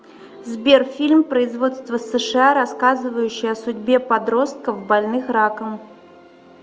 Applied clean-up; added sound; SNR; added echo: none; none; none; none.